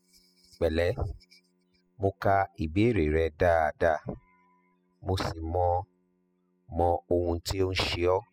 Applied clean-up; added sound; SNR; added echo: classical method spectral subtraction.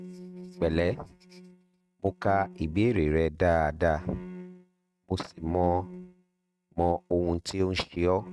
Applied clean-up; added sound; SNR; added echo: neural mask model RNNoise.